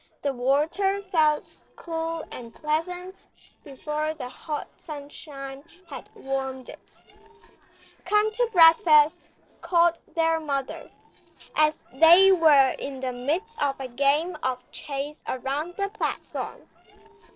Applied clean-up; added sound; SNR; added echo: neural separator model SepFormer DNS4.